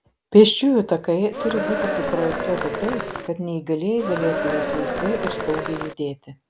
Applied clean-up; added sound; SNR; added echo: none; Cheering; 3 dB; none.